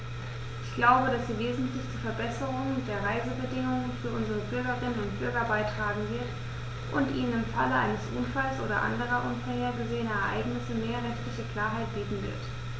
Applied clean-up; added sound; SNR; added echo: none; none; none; none.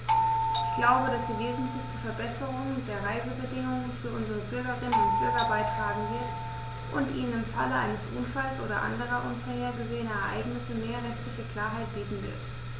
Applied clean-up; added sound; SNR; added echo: none; Doorbell; -1 dB; none.